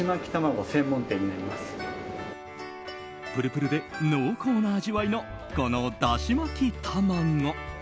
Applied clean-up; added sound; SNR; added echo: none; none; none; none.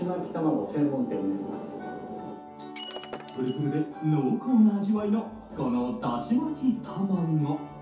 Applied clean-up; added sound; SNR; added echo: none; Shatter; 14 dB; reverberation time 0.5 s.